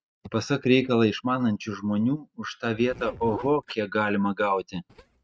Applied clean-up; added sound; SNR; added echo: neural mask model RNNoise.